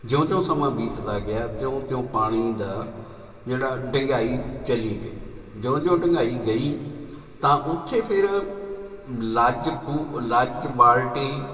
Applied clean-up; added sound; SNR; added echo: none; none; none; reverberation time 2.5 s.